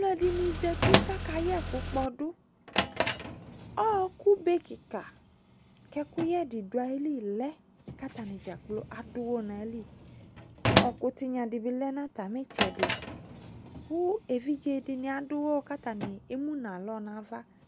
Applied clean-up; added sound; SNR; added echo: none; Drawer open or close + Car; 2 dB; none.